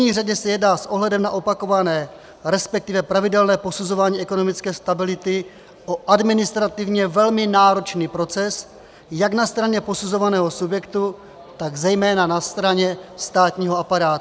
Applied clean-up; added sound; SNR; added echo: none; none; none; none.